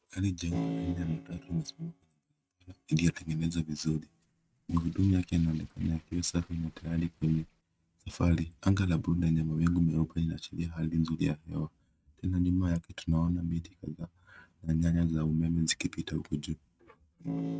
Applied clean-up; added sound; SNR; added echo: neural mask model RNNoise.